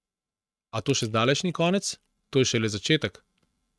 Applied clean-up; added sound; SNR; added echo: neural mask model RNNoise.